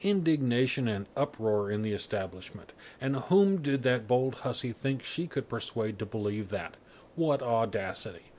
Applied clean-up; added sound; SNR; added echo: none; none; none; none.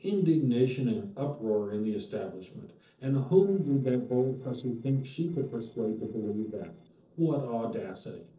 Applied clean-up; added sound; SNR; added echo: neural separator model SepFormer DNS4.